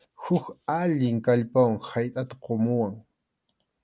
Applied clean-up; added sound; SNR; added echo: none; none; none; none.